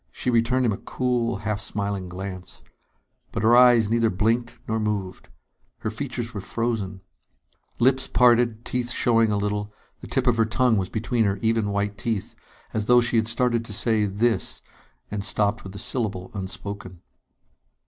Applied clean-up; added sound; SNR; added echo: none; none; none; none.